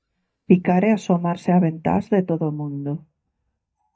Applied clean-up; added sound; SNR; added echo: neural mask model DeepFilterNet 3.